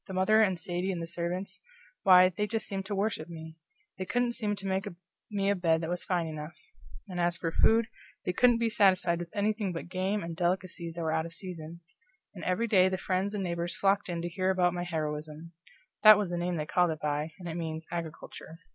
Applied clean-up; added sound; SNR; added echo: none; none; none; none.